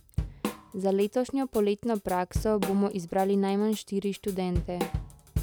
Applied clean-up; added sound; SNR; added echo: none; Drum / Drum kit; 8 dB; none.